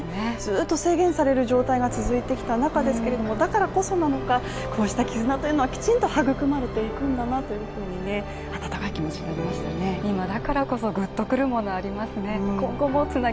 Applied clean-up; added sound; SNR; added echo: none; Train; 13 dB; none.